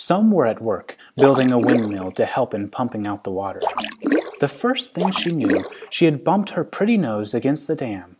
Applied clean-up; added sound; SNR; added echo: neural mask model Resemble Enhance denoiser.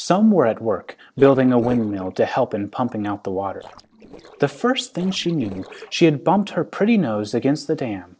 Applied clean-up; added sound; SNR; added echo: neural separator model SepFormer DNS4.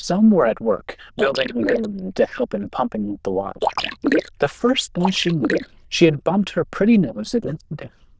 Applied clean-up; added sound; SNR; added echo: neural diffusion model UNIVERSE++.